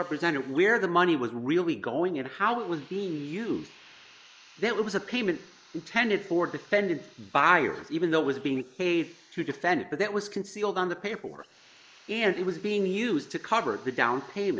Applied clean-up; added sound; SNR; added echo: neural mask model Resemble Enhance denoiser.